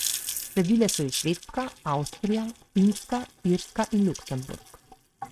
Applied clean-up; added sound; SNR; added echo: neural mask model RNNoise.